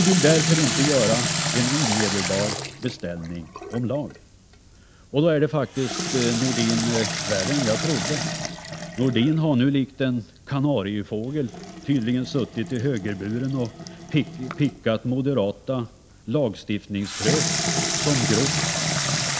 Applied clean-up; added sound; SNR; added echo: none; Sink (filling or washing) / Water tap, faucet; 4 dB; none.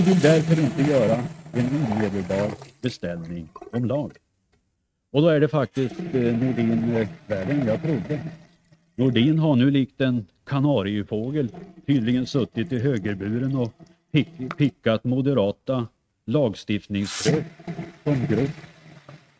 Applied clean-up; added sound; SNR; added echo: neural mask model RNNoise.